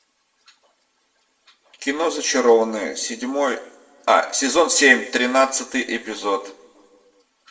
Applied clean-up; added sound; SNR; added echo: none; none; none; reverberation time 1.0 s.